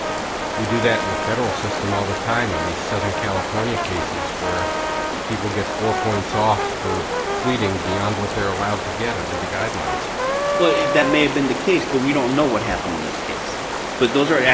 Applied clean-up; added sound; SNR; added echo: none; Stream + Brass instrument; 1 dB; none.